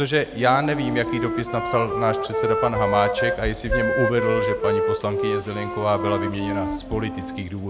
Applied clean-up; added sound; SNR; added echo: none; Wind instrument, woodwind instrument; 1 dB; none.